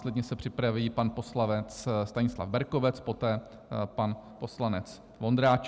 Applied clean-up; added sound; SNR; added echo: none; none; none; none.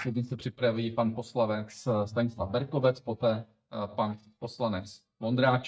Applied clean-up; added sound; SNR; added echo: neural mask model DeepFilterNet 3.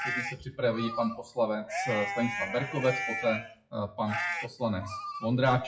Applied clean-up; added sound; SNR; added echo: classical method WPE with log-MMSE.